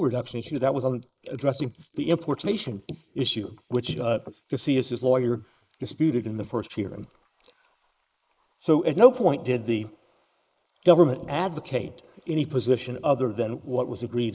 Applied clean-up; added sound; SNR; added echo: neural mask model Resemble Enhance denoiser.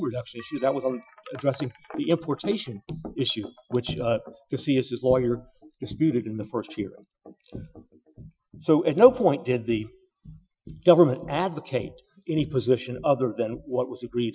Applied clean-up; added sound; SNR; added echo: classical method Wiener filter.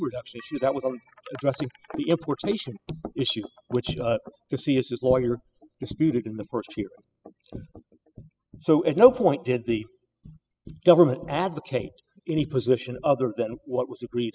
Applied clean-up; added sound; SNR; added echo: classical method spectral subtraction.